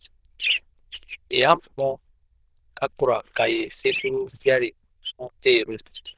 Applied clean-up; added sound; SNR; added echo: neural diffusion model UNIVERSE++.